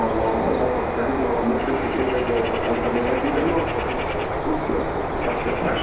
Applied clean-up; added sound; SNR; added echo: none; Bird; 0 dB; reverberation time 0.8 s.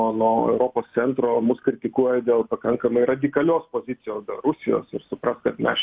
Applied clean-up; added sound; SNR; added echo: none; none; none; none.